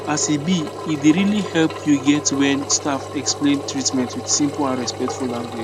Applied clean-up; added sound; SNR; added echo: none; Engine; 10 dB; none.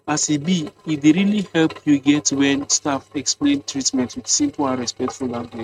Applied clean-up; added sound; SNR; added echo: neural mask model RNNoise.